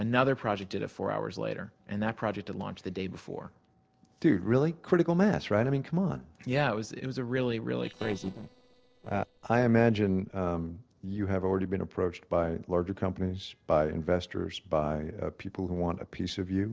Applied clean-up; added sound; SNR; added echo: neural separator model SepFormer DNS4.